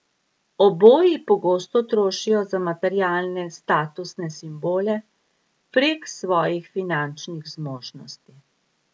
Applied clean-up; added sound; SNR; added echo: none; none; none; none.